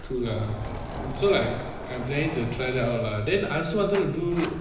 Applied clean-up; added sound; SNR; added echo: none; Sliding door; 9 dB; reverberation time 1.0 s.